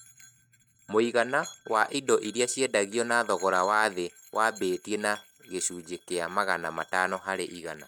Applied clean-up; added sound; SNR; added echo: neural mask model RNNoise.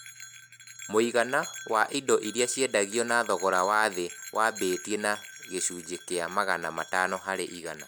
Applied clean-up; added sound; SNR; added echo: none; Bell; 16 dB; none.